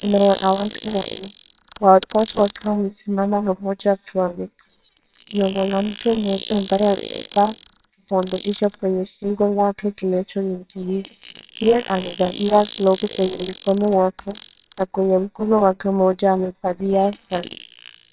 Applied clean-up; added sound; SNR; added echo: neural separator model SepFormer WHAMR!.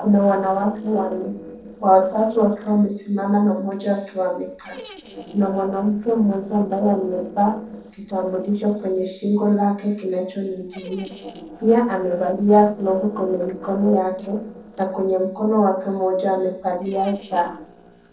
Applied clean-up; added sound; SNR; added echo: neural separator model SepFormer DNS4.